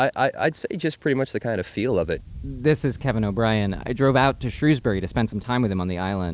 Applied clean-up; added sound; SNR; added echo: none; none; none; none.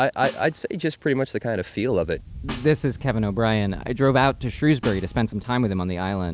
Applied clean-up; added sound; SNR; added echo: none; Snare drum; 18 dB; none.